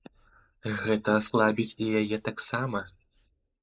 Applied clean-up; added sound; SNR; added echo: neural mask model Resemble Enhance denoiser.